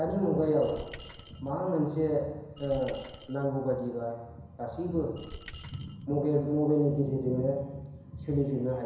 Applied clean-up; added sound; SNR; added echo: none; Coin (dropping); 11 dB; reverberation time 1.0 s.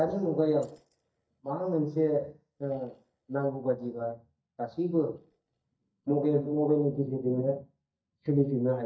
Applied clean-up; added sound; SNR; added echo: neural mask model DeepFilterNet 3.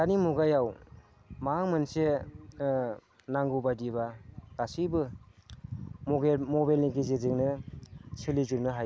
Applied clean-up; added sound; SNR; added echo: none; none; none; none.